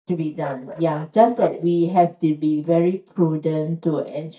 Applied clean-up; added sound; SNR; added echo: neural mask model DeepFilterNet 3.